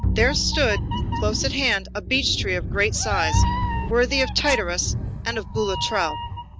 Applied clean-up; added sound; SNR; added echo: none; Bowed string instrument + Meow; 1 dB; none.